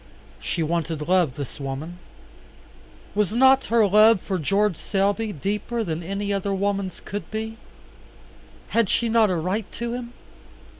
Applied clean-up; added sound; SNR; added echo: none; none; none; none.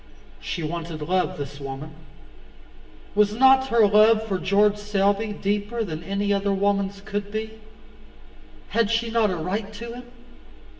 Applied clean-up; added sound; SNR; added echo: none; none; none; reverberation time 0.9 s.